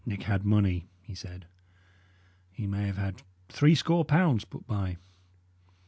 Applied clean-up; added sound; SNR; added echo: none; none; none; none.